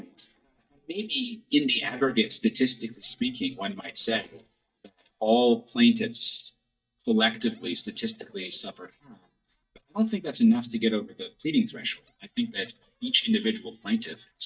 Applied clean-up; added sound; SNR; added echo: neural mask model DeepFilterNet 3.